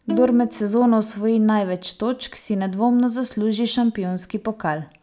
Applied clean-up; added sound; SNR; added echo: none; Bowed string instrument; 11 dB; none.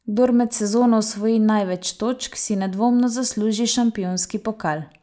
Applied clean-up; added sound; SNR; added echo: neural mask model Resemble Enhance denoiser.